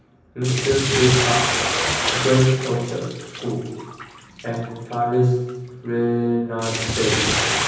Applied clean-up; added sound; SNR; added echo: none; Bathtub (filling or washing); 3 dB; reverberation time 1.1 s.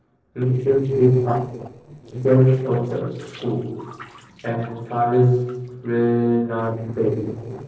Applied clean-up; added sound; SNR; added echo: neural separator model SepFormer DNS4.